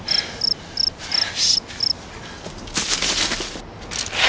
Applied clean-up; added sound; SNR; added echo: none; Cricket; 2 dB; none.